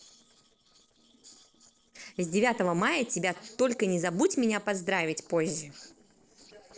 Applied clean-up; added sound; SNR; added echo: neural separator model SepFormer DNS4.